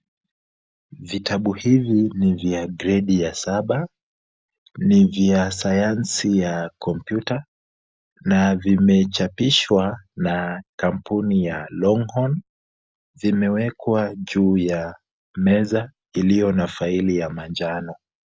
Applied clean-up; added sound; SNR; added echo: none; none; none; none.